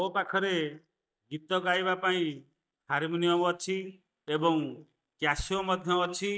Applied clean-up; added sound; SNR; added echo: neural mask model DeepFilterNet 3.